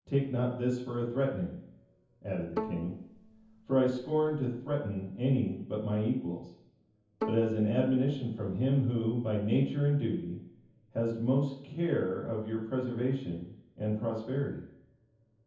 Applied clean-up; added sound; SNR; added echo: none; Bowed string instrument; 11 dB; reverberation time 0.7 s.